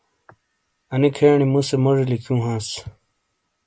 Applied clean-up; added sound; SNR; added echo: none; none; none; none.